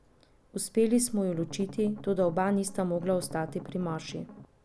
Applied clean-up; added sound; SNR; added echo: none; Strum; 16 dB; none.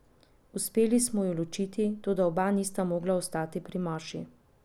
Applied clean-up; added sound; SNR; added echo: none; none; none; none.